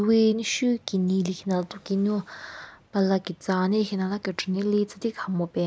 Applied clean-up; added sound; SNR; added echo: none; none; none; none.